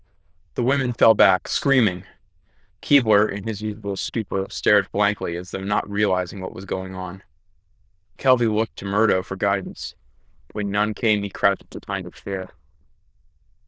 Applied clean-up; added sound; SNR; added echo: neural diffusion model UNIVERSE++.